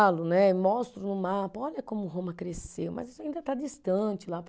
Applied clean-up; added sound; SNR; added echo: none; none; none; none.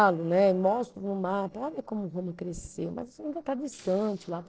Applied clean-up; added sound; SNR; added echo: neural separator model SepFormer DNS4.